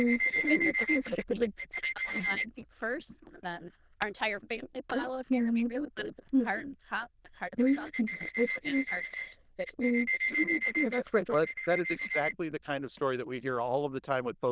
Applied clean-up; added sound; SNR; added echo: neural diffusion model UNIVERSE++.